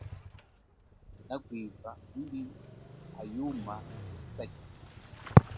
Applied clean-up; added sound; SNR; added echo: none; Engine starting / Motorcycle; 14 dB; none.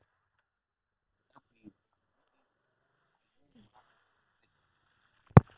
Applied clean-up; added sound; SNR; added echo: neural separator model SepFormer WHAM!.